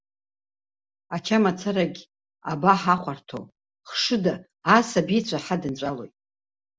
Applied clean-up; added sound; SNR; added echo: none; none; none; none.